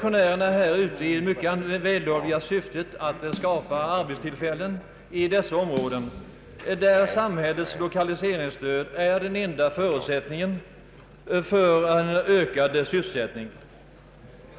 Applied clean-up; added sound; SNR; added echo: none; Snare drum; 17 dB; none.